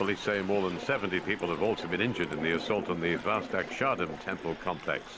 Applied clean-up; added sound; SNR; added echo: none; Water tap, faucet; 11 dB; none.